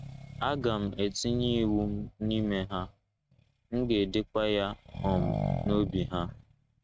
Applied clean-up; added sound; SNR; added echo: neural mask model RNNoise.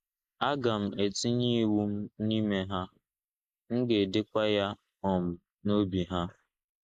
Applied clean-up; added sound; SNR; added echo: neural mask model Resemble Enhance denoiser.